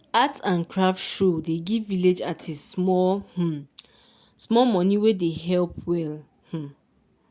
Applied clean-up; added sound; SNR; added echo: none; none; none; none.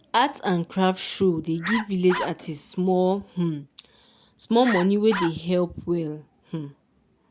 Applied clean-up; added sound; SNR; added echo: none; Bark; 8 dB; none.